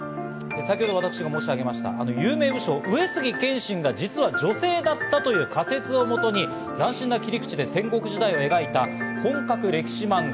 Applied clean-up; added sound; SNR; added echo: none; none; none; none.